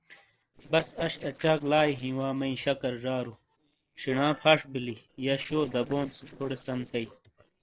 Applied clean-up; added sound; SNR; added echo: neural separator model SepFormer DNS4.